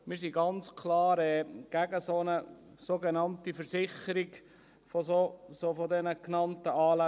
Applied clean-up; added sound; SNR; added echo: none; none; none; none.